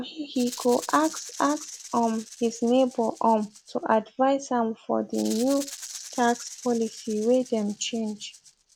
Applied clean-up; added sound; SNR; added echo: none; Rattle (instrument); 17 dB; none.